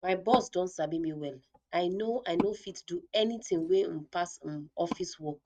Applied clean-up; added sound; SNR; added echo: neural mask model RNNoise.